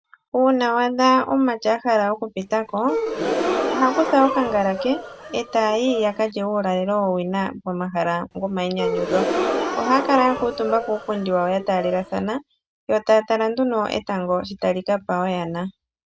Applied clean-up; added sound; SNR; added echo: none; Gasp; 5 dB; none.